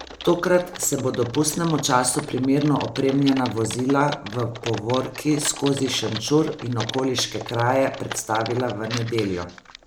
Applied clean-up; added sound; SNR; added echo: none; Typing; 13 dB; none.